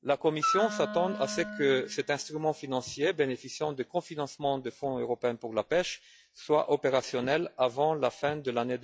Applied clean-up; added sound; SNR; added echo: classical method log-MMSE.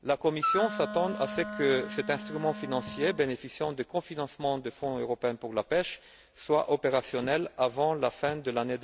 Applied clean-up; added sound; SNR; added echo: none; Wind instrument, woodwind instrument; 6 dB; none.